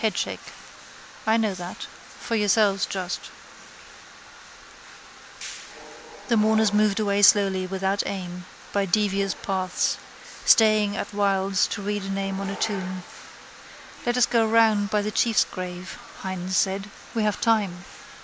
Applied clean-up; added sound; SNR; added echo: none; none; none; none.